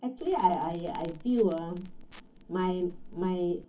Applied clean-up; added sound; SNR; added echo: none; Crackle; 17 dB; reverberation time 0.3 s.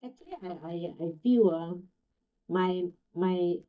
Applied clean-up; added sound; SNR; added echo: neural mask model DeepFilterNet 3.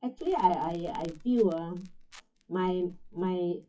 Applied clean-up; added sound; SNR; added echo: classical method WPE with log-MMSE.